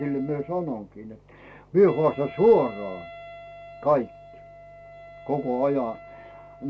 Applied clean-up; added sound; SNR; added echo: none; Wind instrument, woodwind instrument; 19 dB; none.